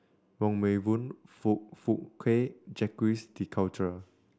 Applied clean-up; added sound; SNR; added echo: none; none; none; none.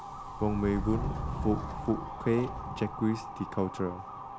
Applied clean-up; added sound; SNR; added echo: none; Motor vehicle (road) / Siren + Subway, metro, underground; 5 dB; none.